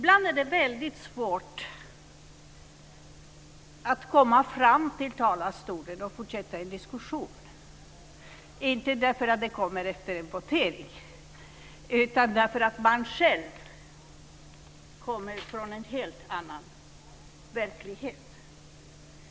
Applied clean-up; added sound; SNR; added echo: none; none; none; none.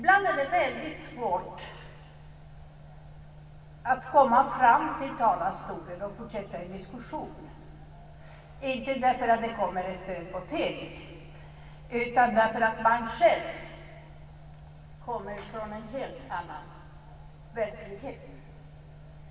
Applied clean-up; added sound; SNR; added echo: none; none; none; reverberation time 2.0 s.